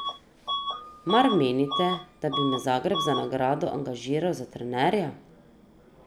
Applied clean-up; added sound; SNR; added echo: none; Bus / Alarm; 8 dB; none.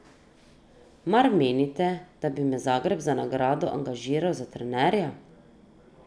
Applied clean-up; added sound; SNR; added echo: none; none; none; none.